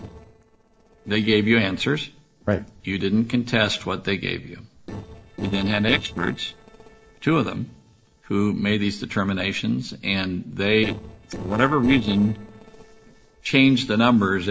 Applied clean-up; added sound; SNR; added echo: neural separator model SepFormer DNS4.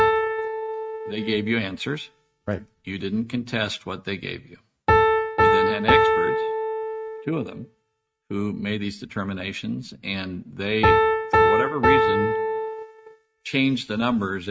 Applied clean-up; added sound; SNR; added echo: neural mask model RNNoise.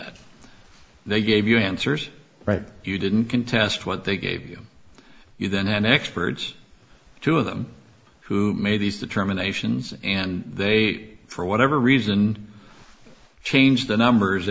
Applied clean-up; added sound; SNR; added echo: none; none; none; none.